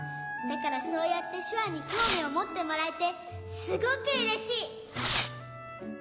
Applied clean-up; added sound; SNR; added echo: none; Fireworks; -1 dB; none.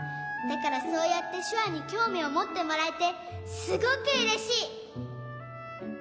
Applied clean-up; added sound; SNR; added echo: none; none; none; none.